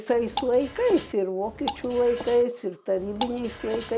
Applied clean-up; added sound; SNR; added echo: none; Drip / Water; 11 dB; none.